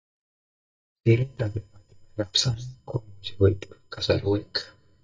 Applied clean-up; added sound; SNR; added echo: neural mask model DeepFilterNet 3.